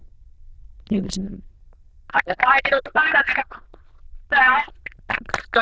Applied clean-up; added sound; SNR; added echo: neural diffusion model UNIVERSE++.